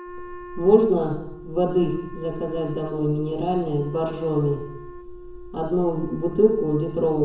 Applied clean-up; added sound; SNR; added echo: none; Wind instrument, woodwind instrument; 17 dB; reverberation time 0.7 s.